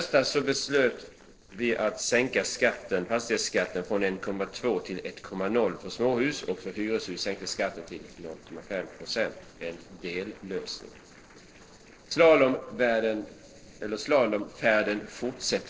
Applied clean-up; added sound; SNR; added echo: neural separator model SepFormer DNS4.